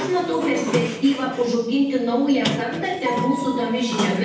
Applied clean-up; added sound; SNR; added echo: none; Sliding door; 7 dB; reverberation time 0.8 s.